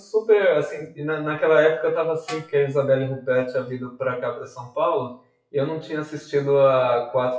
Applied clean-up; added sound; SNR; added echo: classical method WPE with log-MMSE.